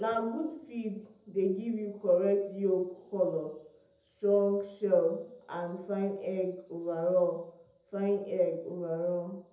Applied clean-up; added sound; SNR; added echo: none; none; none; reverberation time 0.7 s.